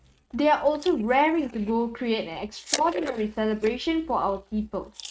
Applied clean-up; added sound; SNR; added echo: neural mask model RNNoise.